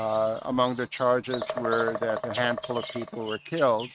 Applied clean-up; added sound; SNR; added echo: neural mask model RNNoise.